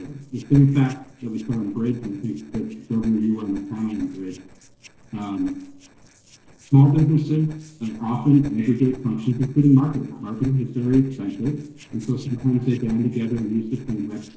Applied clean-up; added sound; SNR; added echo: neural separator model SepFormer DNS4.